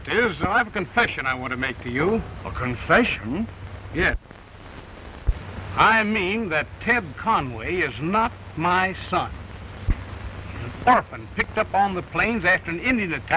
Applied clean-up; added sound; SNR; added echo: none; Piano; 18 dB; none.